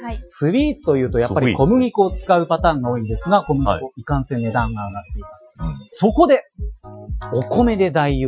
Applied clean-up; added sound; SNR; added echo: classical method Wiener filter.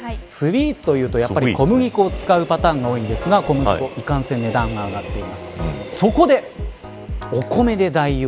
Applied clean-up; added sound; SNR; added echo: none; Train; 17 dB; none.